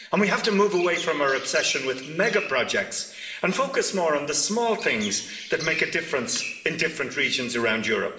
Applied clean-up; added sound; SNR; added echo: none; Chirp, tweet; 12 dB; reverberation time 1.4 s.